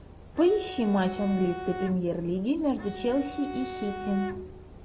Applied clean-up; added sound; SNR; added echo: none; Bowed string instrument; 10 dB; none.